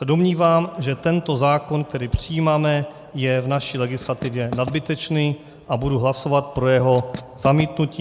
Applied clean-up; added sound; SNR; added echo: none; Writing; 13 dB; none.